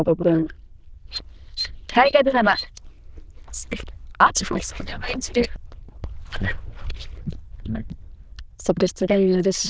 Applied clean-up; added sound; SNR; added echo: neural diffusion model UNIVERSE++.